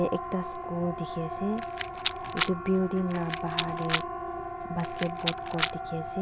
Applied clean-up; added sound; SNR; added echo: none; Siren + Rattle; 1 dB; none.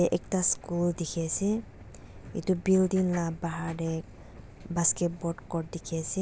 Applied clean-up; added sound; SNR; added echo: none; none; none; none.